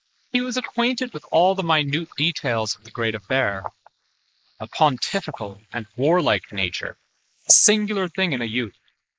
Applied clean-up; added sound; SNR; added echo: neural mask model Resemble Enhance denoiser.